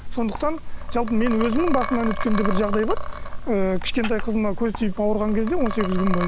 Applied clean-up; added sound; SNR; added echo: none; Liquid; 1 dB; none.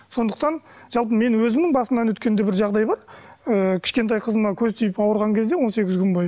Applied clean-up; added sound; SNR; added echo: none; none; none; none.